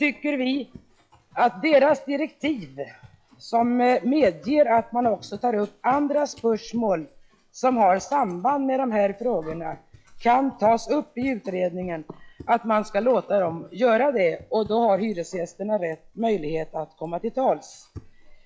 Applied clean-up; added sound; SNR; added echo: classical method log-MMSE.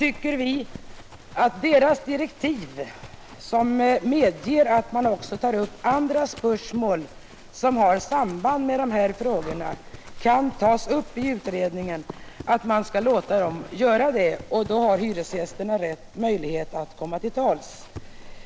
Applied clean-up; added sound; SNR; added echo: none; Livestock, farm animals, working animals; 17 dB; none.